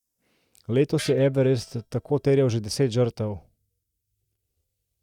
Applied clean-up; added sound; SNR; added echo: neural mask model DeepFilterNet 3.